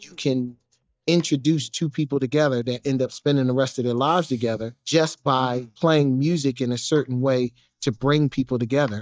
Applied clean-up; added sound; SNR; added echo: neural mask model DeepFilterNet 3.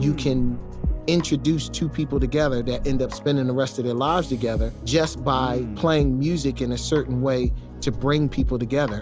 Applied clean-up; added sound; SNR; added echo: none; Respiratory sounds; 12 dB; none.